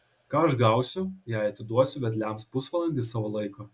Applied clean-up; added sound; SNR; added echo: none; none; none; none.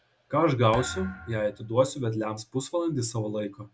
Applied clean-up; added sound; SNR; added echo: none; Thump, thud; 14 dB; none.